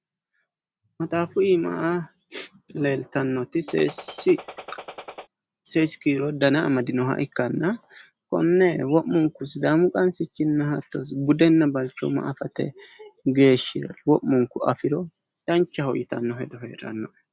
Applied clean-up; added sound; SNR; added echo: none; Gunshot, gunfire; 15 dB; none.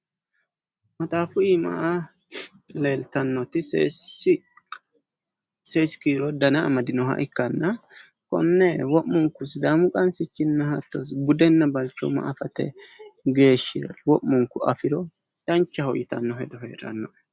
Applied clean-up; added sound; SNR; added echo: none; none; none; none.